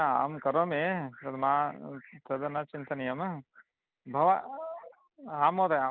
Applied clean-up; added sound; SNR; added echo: none; none; none; none.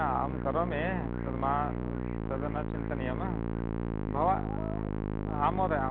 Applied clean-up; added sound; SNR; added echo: none; Musical instrument; -1 dB; none.